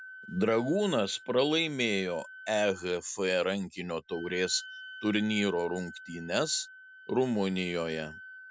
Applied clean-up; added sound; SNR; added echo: none; Wind instrument, woodwind instrument; 18 dB; none.